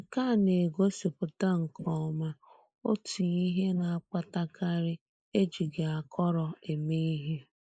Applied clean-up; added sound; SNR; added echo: neural mask model Resemble Enhance denoiser.